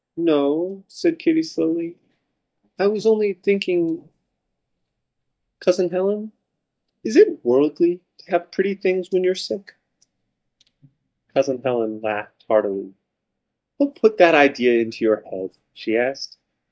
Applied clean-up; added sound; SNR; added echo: neural mask model DeepFilterNet 3.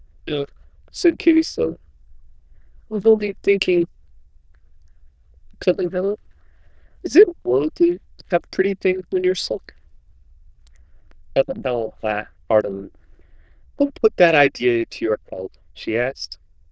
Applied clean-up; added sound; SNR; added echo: neural diffusion model UNIVERSE++.